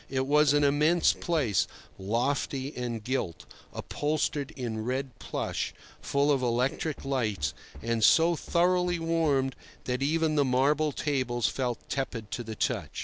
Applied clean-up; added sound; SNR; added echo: none; Knock; 18 dB; none.